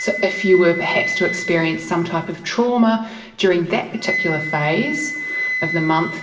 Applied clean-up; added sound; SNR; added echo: none; Wind instrument, woodwind instrument; 7 dB; reverberation time 0.7 s.